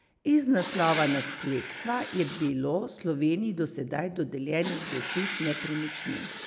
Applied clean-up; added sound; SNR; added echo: none; Writing; 8 dB; none.